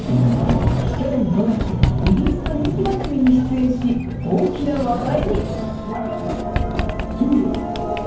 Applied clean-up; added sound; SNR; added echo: none; Sliding door; 5 dB; reverberation time 0.9 s.